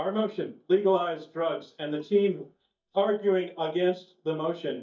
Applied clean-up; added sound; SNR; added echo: neural mask model DeepFilterNet 3.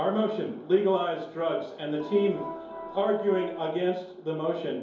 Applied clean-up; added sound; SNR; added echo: none; Organ; 11 dB; reverberation time 2.8 s.